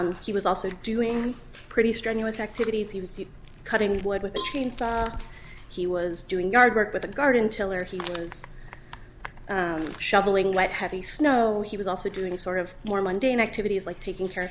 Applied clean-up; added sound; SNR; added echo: none; Tearing + Cowbell; 12 dB; none.